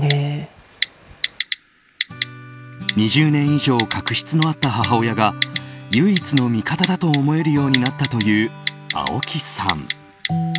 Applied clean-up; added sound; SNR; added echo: none; Typing; 9 dB; none.